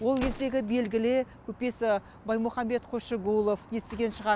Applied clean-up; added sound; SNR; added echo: none; Gunshot, gunfire; 16 dB; none.